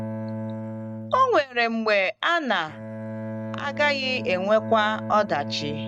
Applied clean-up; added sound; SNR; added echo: neural mask model RNNoise.